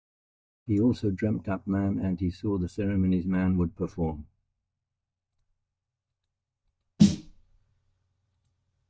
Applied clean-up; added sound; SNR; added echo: neural mask model DeepFilterNet 3.